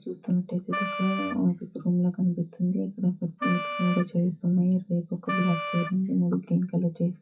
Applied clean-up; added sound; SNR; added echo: classical method WPE with log-MMSE.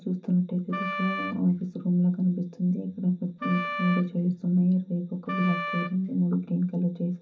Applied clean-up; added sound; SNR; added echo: none; Wind instrument, woodwind instrument; 8 dB; reverberation time 0.3 s.